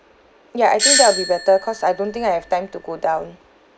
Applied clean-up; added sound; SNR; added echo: none; Doorbell; 2 dB; none.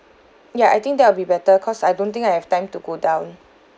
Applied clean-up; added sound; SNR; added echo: none; none; none; none.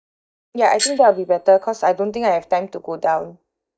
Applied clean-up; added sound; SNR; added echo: neural mask model DeepFilterNet 3.